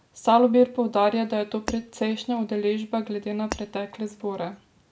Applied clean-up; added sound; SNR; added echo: none; Shatter; 16 dB; none.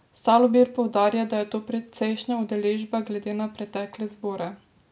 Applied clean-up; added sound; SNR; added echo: none; none; none; none.